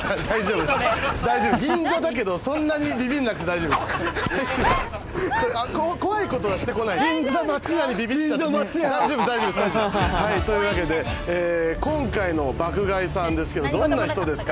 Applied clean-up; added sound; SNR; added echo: none; none; none; none.